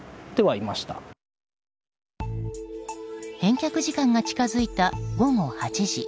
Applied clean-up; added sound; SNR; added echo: none; none; none; none.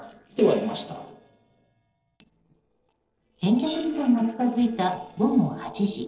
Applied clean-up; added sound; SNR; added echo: neural separator model SepFormer DNS4.